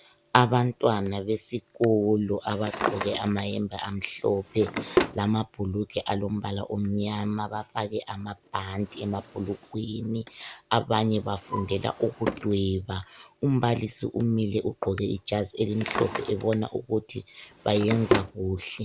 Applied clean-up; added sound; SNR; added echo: none; Drawer open or close; 9 dB; none.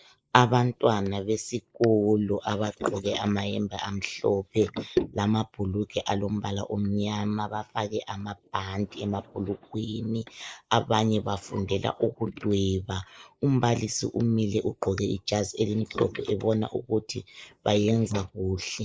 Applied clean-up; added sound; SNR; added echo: neural mask model Resemble Enhance denoiser.